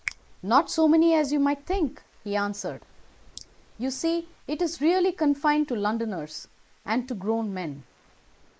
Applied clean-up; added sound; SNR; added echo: neural mask model Resemble Enhance denoiser.